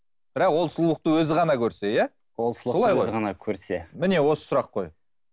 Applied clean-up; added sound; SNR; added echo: none; none; none; none.